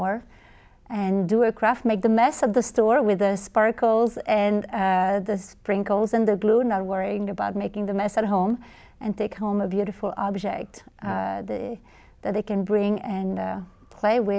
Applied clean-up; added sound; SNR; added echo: none; none; none; none.